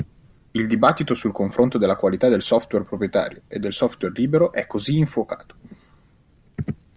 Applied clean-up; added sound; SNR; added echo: none; none; none; none.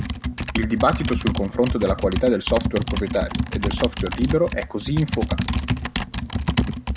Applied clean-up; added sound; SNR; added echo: none; Computer keyboard; 1 dB; none.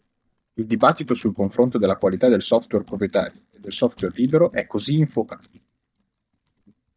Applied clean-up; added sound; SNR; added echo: neural mask model DeepFilterNet 3.